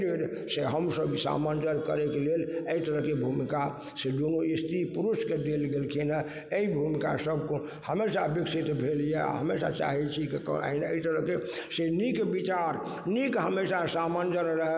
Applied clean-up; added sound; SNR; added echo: none; none; none; none.